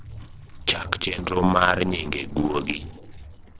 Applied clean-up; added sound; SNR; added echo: neural separator model SepFormer DNS4.